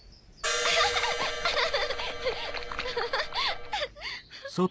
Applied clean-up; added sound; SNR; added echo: none; Crash cymbal; 3 dB; none.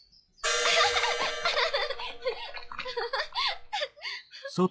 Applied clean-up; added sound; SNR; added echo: classical method log-MMSE.